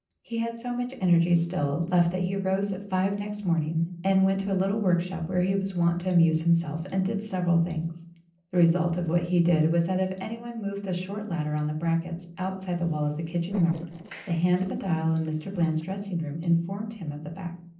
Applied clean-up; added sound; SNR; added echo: neural separator model SepFormer DNS4.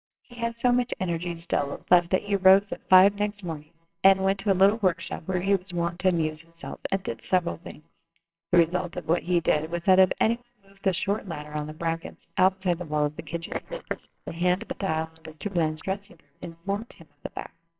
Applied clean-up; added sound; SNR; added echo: neural separator model SepFormer WHAMR!.